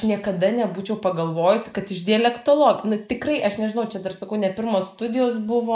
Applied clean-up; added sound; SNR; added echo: neural mask model Resemble Enhance denoiser.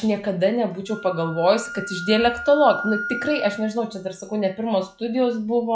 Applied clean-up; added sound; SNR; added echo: classical method log-MMSE.